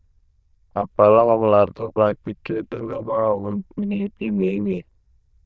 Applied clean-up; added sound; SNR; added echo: neural diffusion model UNIVERSE++.